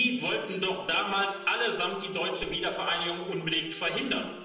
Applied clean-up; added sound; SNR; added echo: none; Wind instrument, woodwind instrument; 19 dB; reverberation time 0.8 s.